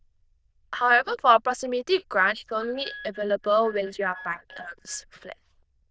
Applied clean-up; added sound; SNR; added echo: neural diffusion model UNIVERSE++.